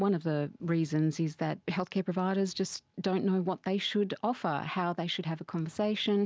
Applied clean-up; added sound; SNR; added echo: none; none; none; none.